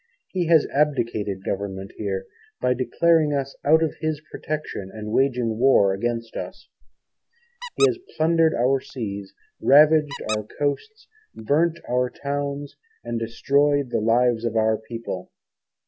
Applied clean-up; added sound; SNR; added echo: none; Squeak; 16 dB; none.